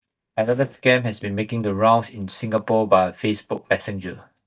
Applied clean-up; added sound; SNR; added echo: neural mask model DeepFilterNet 3.